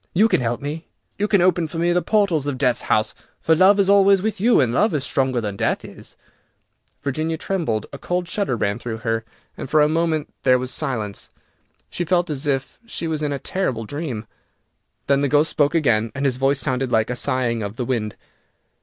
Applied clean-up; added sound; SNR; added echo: none; none; none; none.